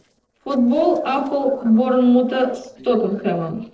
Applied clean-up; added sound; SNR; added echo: neural separator model SepFormer DNS4.